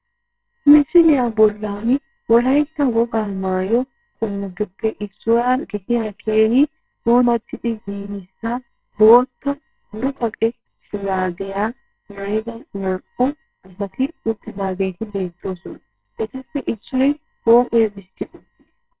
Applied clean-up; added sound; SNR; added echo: neural separator model SepFormer WHAMR!.